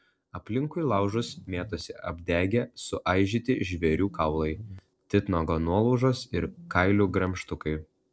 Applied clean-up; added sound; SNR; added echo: neural separator model SepFormer DNS4.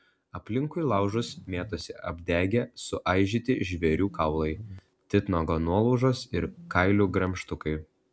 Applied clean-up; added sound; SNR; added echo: none; Bass guitar; 16 dB; none.